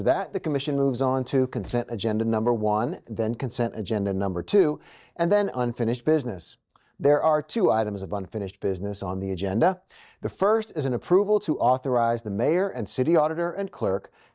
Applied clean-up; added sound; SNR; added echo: neural mask model DeepFilterNet 3.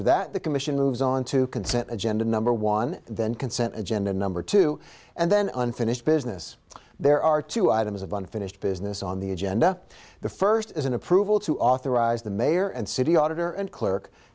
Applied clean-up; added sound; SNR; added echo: none; Slam; 17 dB; none.